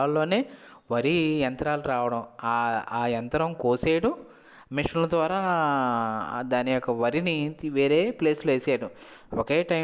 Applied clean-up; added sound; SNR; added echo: none; none; none; none.